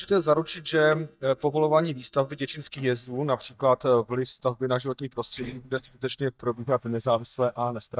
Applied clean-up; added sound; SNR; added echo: neural mask model DeepFilterNet 3.